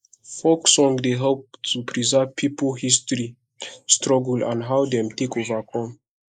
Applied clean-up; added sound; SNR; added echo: neural mask model Resemble Enhance denoiser.